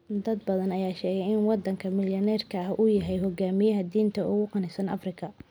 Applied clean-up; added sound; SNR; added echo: none; none; none; none.